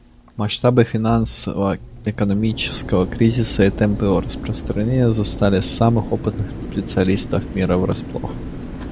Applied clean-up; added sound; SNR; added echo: none; Mechanical fan; 10 dB; none.